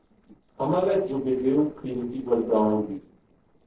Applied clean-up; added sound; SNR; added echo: neural separator model SepFormer DNS4.